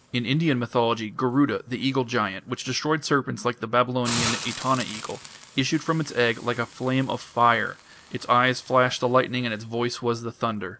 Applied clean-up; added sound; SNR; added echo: none; Hiss; 15 dB; none.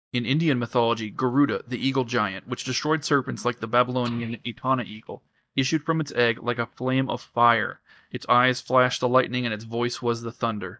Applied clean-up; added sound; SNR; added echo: neural mask model DeepFilterNet 3.